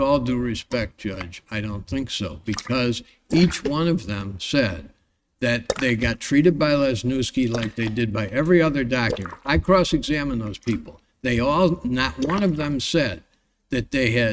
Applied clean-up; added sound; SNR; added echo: neural mask model RNNoise.